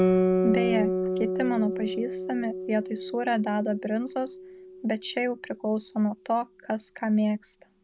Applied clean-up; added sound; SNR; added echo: none; Guitar; 1 dB; none.